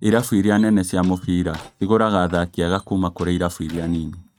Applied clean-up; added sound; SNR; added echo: neural mask model RNNoise.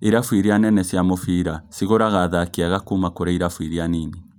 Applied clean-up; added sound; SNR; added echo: none; none; none; none.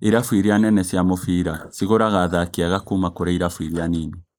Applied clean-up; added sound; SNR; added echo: neural mask model Resemble Enhance denoiser.